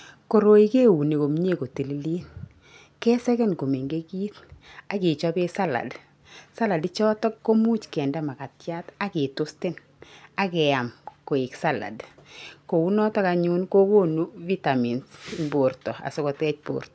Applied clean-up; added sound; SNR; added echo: none; none; none; none.